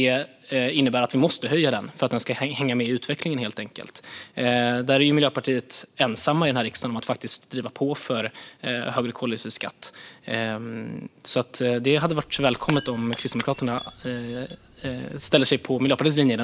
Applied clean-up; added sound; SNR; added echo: none; Shatter / Crushing; 12 dB; none.